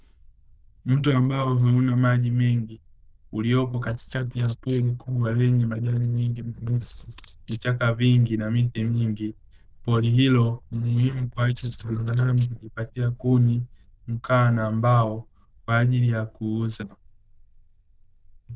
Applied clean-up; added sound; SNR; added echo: neural diffusion model UNIVERSE++.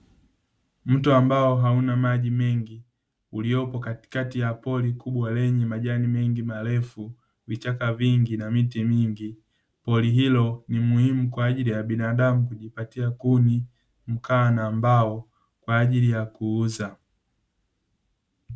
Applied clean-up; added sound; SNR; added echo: none; none; none; none.